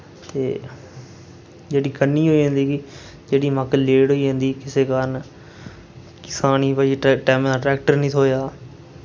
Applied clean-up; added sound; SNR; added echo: none; none; none; none.